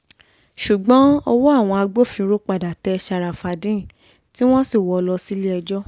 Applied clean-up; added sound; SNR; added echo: none; none; none; none.